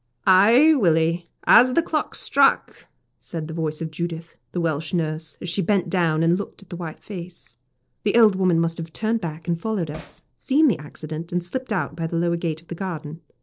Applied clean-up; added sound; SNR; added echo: neural separator model SepFormer DNS4.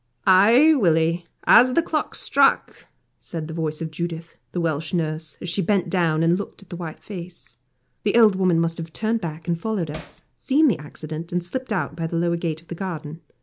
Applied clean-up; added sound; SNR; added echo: none; Hammer; 16 dB; none.